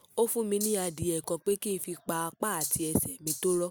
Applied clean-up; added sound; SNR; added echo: none; Rattle (instrument); 7 dB; none.